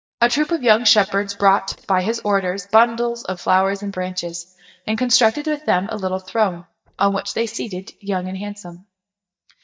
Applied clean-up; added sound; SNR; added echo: neural mask model DeepFilterNet 3.